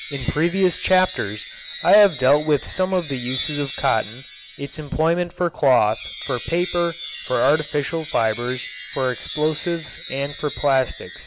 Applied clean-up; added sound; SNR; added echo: none; Wind chime; 14 dB; none.